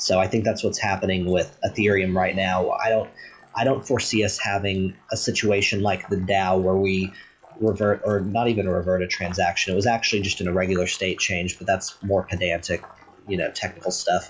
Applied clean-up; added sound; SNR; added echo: classical method log-MMSE.